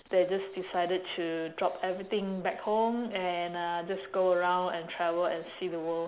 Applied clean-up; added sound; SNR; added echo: none; none; none; none.